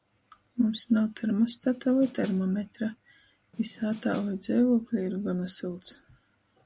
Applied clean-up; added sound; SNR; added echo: none; Snare drum; 18 dB; none.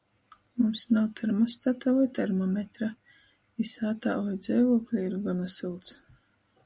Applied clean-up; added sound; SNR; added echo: none; none; none; none.